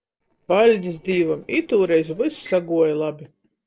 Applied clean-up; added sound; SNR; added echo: neural separator model SepFormer DNS4.